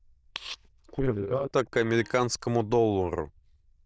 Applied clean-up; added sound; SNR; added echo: neural diffusion model UNIVERSE++.